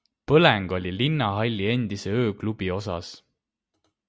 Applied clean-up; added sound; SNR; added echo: none; none; none; none.